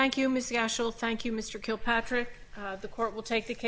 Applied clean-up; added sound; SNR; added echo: none; none; none; none.